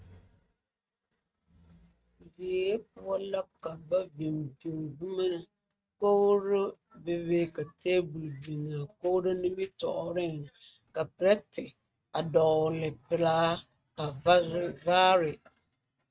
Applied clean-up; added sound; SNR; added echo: neural mask model RNNoise.